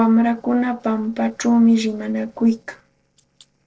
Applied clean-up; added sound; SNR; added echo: neural separator model SepFormer DNS4.